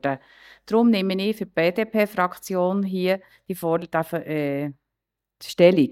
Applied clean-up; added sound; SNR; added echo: neural mask model DeepFilterNet 3.